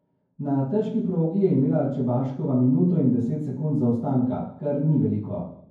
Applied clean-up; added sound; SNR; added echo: none; none; none; reverberation time 0.9 s.